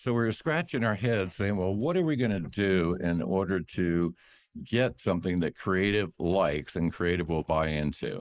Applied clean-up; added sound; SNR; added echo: neural mask model Resemble Enhance denoiser.